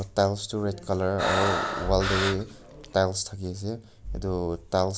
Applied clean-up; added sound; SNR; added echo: none; Breathing; 2 dB; none.